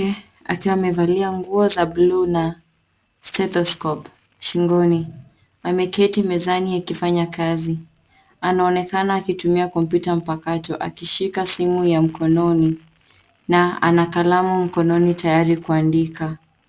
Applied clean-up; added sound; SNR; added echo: none; none; none; none.